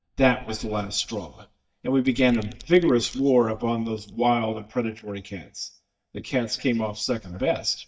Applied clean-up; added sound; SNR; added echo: neural mask model DeepFilterNet 3.